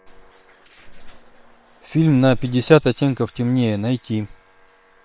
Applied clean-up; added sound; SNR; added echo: neural separator model SepFormer WHAM!.